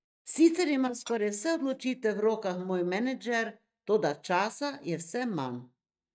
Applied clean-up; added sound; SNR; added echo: neural mask model DeepFilterNet 3.